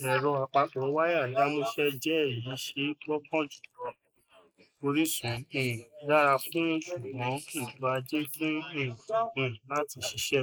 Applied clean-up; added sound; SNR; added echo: neural mask model Resemble Enhance denoiser.